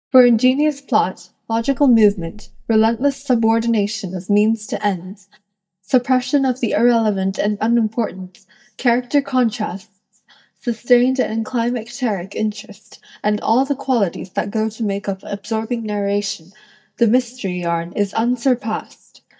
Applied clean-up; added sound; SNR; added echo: neural mask model DeepFilterNet 3.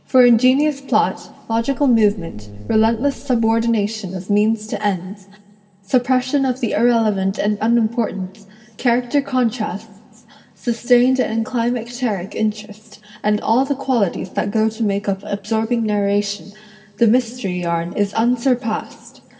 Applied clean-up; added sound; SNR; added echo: none; Buzz; 13 dB; reverberation time 1.7 s.